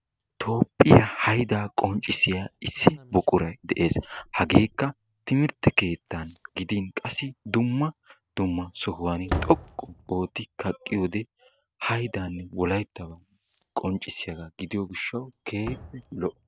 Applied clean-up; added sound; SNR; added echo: none; Slam; 17 dB; none.